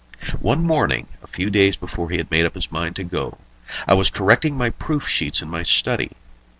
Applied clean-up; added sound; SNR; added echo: none; none; none; none.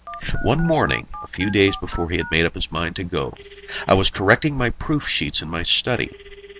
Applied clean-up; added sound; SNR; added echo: none; Telephone; 18 dB; none.